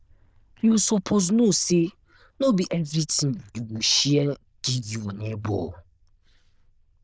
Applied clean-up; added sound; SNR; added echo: neural diffusion model UNIVERSE++.